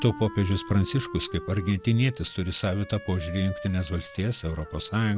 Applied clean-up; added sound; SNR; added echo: none; Wind instrument, woodwind instrument; 15 dB; none.